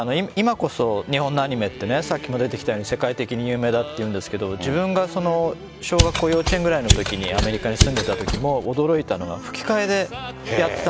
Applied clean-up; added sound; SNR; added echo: none; Mechanisms; 0 dB; none.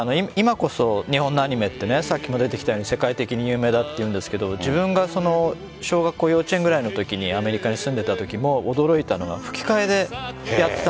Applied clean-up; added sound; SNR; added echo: none; none; none; none.